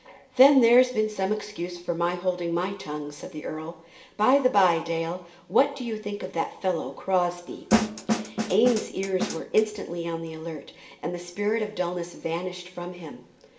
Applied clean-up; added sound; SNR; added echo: none; Snare drum; 2 dB; reverberation time 0.7 s.